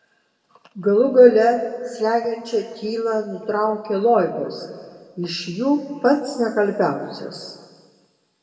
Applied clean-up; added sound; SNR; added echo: none; none; none; reverberation time 1.7 s.